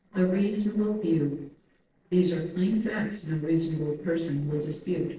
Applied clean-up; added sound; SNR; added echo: neural separator model SepFormer DNS4.